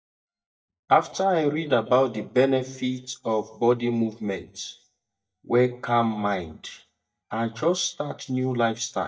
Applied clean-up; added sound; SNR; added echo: neural mask model DeepFilterNet 3.